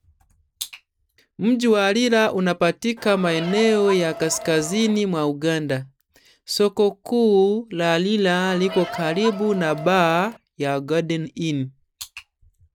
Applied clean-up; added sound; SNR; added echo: none; Crowd; 12 dB; none.